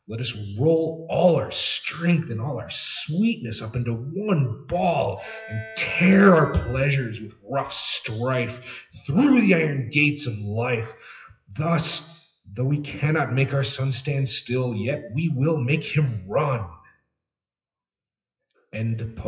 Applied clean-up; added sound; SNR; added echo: classical method WPE with log-MMSE.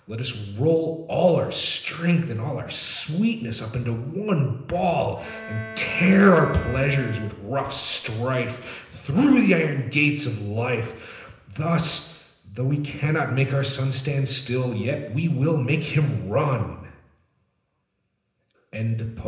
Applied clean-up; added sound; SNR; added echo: none; Bowed string instrument; 14 dB; reverberation time 0.9 s.